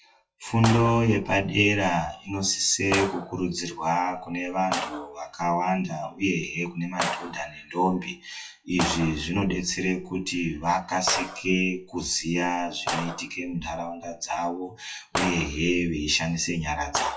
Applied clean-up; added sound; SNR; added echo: classical method WPE with log-MMSE.